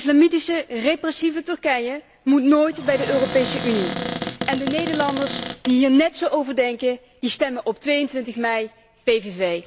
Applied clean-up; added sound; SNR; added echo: none; Cupboard open or close; 7 dB; none.